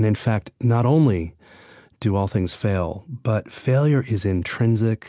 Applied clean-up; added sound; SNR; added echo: none; none; none; none.